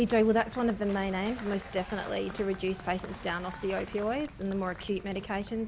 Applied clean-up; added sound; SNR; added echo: none; Applause / Crowd / Cheering; 17 dB; none.